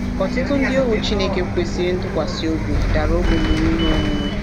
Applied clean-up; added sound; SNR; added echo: none; Bus; -2 dB; none.